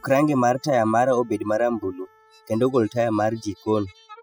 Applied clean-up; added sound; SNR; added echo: classical method spectral subtraction.